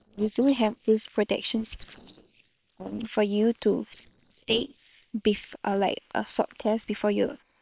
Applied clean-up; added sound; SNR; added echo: neural separator model SepFormer WHAM!.